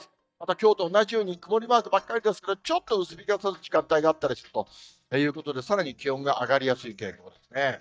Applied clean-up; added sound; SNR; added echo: neural mask model DeepFilterNet 3.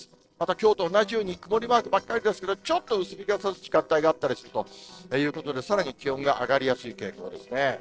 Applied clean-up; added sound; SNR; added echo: neural separator model SepFormer DNS4.